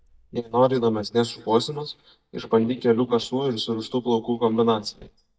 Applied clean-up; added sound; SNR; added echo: neural mask model DeepFilterNet 3.